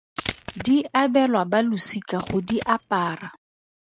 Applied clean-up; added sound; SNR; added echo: neural mask model RNNoise.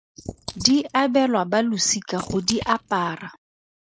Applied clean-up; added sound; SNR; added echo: neural mask model Resemble Enhance denoiser.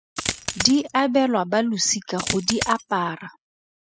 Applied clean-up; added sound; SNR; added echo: classical method spectral subtraction.